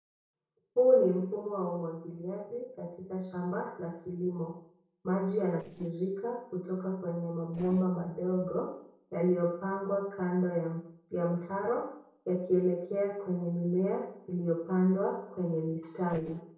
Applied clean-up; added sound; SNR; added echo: neural separator model SepFormer DNS4.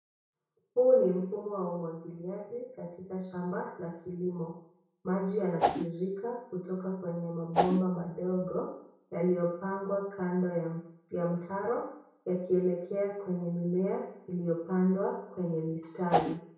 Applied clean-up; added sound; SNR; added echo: none; Whoosh, swoosh, swish; -3 dB; reverberation time 0.6 s.